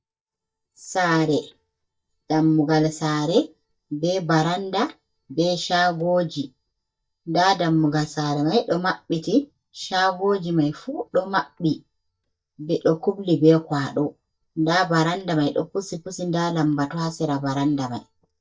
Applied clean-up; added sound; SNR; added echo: neural mask model DeepFilterNet 3.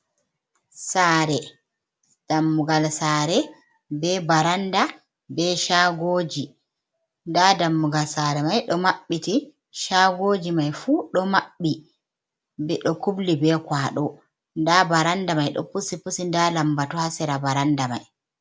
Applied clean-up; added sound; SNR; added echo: none; none; none; none.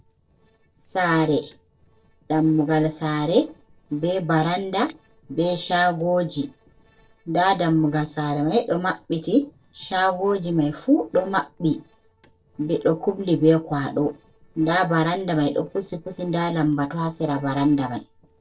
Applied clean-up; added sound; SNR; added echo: neural separator model SepFormer DNS4.